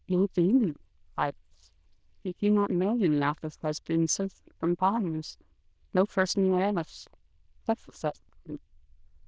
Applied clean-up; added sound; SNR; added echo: neural diffusion model UNIVERSE++.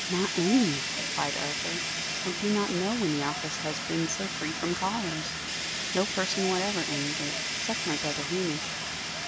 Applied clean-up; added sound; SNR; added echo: none; Fire; 1 dB; none.